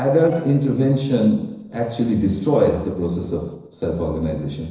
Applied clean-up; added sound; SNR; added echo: neural separator model SepFormer DNS4.